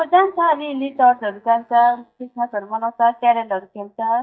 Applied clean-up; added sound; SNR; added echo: neural mask model DeepFilterNet 3.